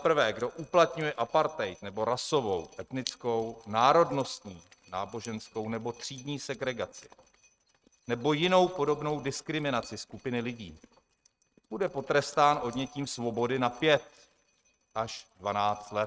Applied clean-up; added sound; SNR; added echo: neural mask model RNNoise.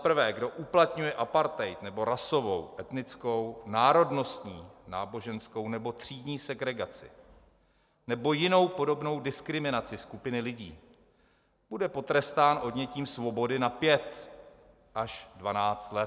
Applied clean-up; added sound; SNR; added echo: none; none; none; none.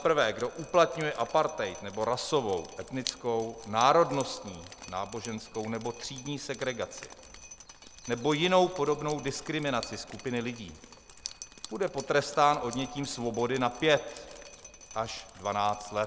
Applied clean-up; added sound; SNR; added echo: none; Drip; 17 dB; none.